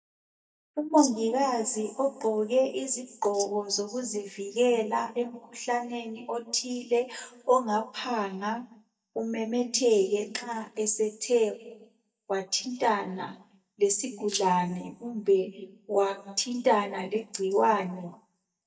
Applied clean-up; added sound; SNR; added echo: neural mask model DeepFilterNet 3.